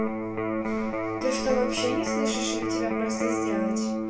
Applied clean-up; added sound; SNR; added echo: none; Electric guitar; -4 dB; reverberation time 0.3 s.